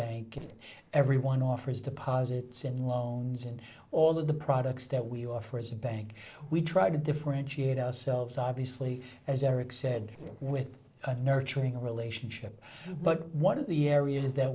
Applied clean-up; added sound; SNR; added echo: neural separator model SepFormer DNS4.